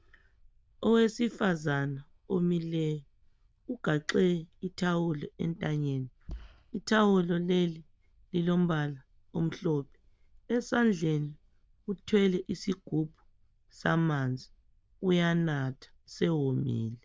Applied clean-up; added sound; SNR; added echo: neural diffusion model UNIVERSE++.